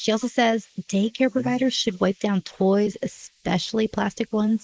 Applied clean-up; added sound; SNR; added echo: neural mask model Resemble Enhance denoiser.